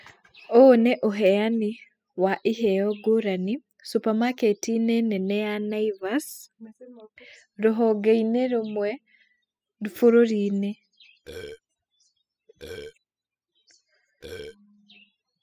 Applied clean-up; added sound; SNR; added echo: classical method spectral subtraction.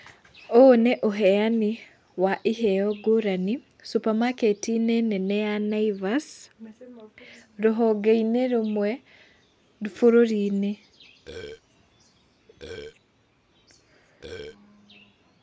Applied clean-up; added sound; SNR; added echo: none; Burping, eructation; 14 dB; none.